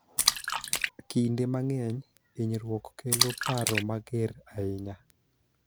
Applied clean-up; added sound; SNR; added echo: none; Splash, splatter; 0 dB; none.